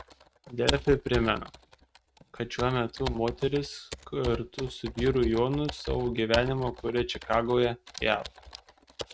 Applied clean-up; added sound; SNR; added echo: neural mask model RNNoise.